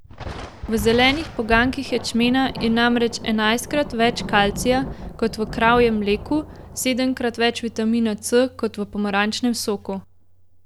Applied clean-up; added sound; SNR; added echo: none; Thunder; 14 dB; none.